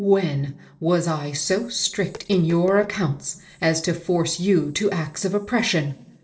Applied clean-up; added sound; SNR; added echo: neural separator model SepFormer DNS4.